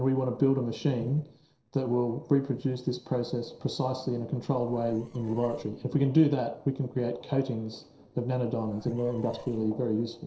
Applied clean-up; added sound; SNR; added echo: neural separator model SepFormer DNS4.